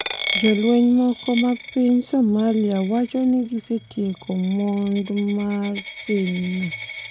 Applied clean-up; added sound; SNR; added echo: none; Coin (dropping); 10 dB; none.